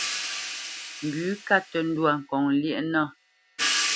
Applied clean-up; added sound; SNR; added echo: none; Crash cymbal / Hi-hat; 5 dB; none.